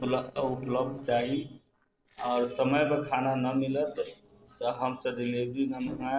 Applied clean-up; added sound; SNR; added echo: neural separator model SepFormer DNS4.